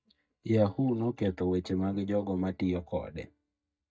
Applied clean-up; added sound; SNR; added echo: neural mask model DeepFilterNet 3.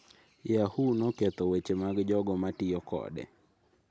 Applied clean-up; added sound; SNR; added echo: none; none; none; none.